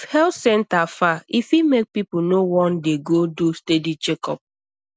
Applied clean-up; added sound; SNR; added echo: none; none; none; none.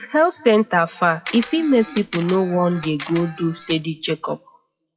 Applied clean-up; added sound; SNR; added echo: classical method WPE with log-MMSE.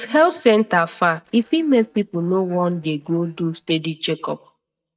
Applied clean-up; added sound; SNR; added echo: neural mask model DeepFilterNet 3.